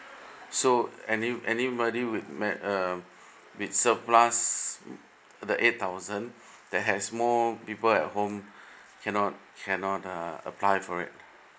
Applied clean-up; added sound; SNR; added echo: none; none; none; none.